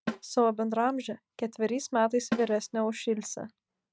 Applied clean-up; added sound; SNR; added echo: neural mask model RNNoise.